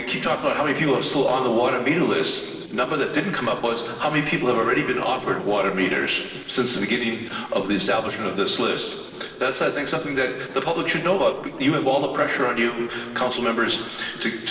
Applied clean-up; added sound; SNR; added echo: neural separator model SepFormer DNS4.